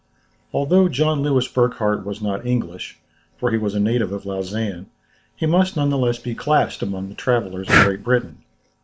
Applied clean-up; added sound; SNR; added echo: none; Breathing; 4 dB; none.